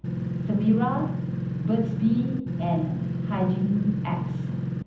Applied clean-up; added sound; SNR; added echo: none; Engine; 1 dB; reverberation time 0.8 s.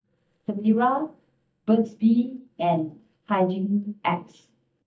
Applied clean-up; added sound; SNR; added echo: neural mask model DeepFilterNet 3.